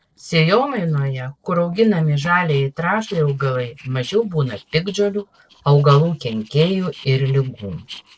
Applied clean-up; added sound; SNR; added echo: neural separator model SepFormer DNS4.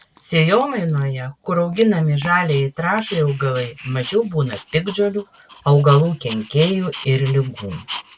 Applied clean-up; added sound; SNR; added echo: none; Dog; 18 dB; none.